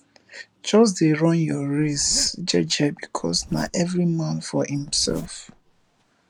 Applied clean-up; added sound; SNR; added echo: none; Zipper (clothing); 19 dB; none.